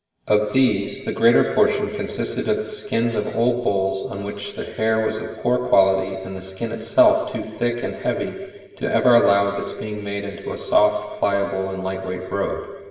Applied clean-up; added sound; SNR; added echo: none; none; none; reverberation time 1.5 s.